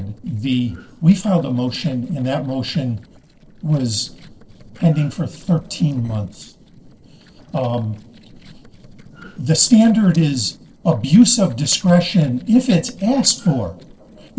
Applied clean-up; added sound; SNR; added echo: neural separator model SepFormer DNS4.